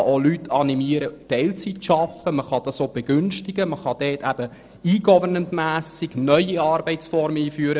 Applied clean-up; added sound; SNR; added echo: neural separator model SepFormer DNS4.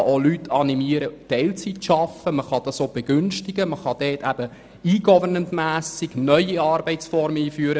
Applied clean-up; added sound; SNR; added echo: none; none; none; none.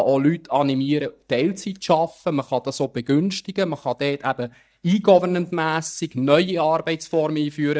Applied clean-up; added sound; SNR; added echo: neural mask model DeepFilterNet 3.